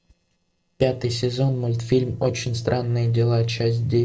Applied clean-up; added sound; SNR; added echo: neural separator model SepFormer DNS4.